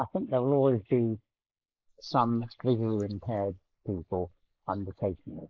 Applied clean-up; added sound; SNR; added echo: neural mask model Resemble Enhance denoiser.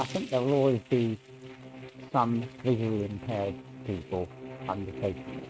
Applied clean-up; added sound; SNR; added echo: neural mask model RNNoise.